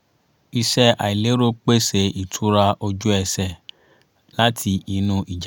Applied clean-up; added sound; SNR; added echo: none; none; none; none.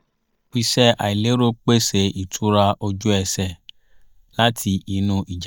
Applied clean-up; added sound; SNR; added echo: neural mask model DeepFilterNet 3.